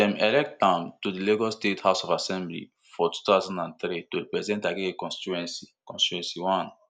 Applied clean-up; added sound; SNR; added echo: none; none; none; none.